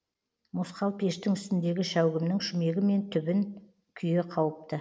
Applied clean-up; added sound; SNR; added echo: none; none; none; none.